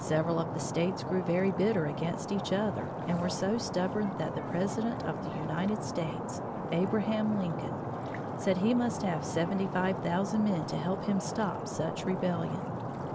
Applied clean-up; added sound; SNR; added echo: none; Stream; 4 dB; none.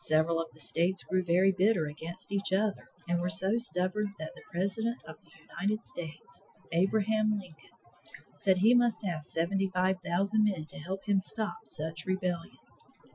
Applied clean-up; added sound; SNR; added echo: classical method Wiener filter.